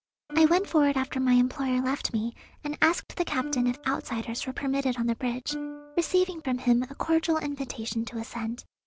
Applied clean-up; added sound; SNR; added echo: neural separator model SepFormer DNS4.